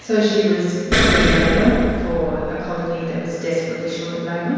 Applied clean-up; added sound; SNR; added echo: none; Explosion; -1 dB; reverberation time 1.9 s.